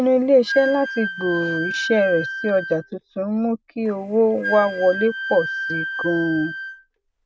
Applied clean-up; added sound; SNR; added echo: none; Wind instrument, woodwind instrument; 8 dB; none.